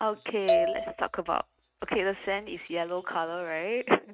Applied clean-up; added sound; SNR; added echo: neural mask model RNNoise.